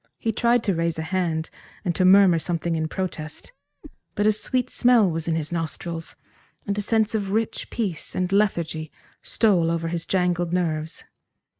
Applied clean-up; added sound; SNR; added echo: neural mask model RNNoise.